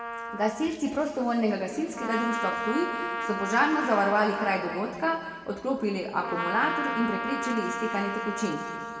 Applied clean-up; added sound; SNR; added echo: none; Trumpet; 5 dB; reverberation time 2.1 s.